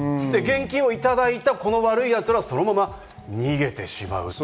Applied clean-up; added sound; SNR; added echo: none; none; none; none.